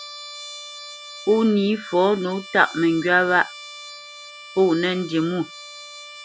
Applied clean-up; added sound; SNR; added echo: none; Trumpet; 16 dB; none.